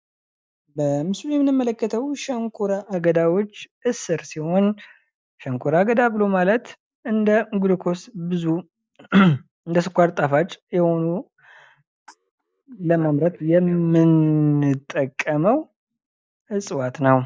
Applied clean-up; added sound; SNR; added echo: neural mask model DeepFilterNet 3.